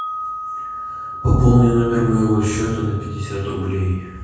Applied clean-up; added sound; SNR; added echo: none; Wind chime; 13 dB; reverberation time 1.3 s.